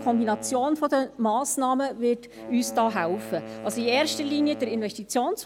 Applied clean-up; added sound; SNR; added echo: none; Wind instrument, woodwind instrument; 15 dB; none.